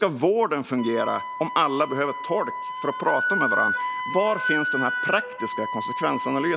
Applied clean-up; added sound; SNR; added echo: none; Wind instrument, woodwind instrument; 3 dB; none.